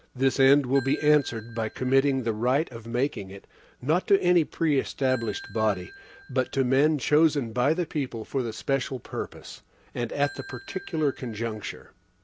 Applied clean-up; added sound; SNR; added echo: none; Ringtone / Bell; 19 dB; none.